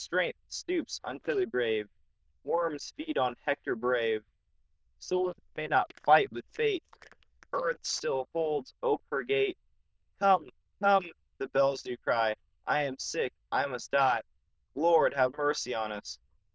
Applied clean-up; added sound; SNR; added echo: neural diffusion model UNIVERSE++.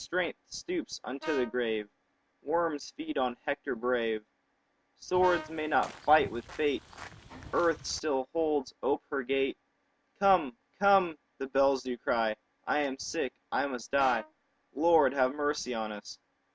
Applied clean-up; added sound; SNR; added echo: none; Brass instrument + Walk, footsteps / Bird vocalization, bird call, bird song; 14 dB; none.